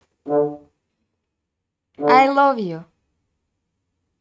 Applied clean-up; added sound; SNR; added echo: neural mask model RNNoise.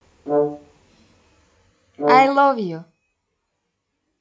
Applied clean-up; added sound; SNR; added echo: classical method log-MMSE.